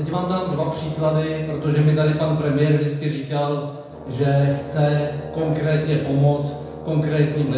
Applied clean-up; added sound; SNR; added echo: none; Brass instrument; 15 dB; reverberation time 0.9 s.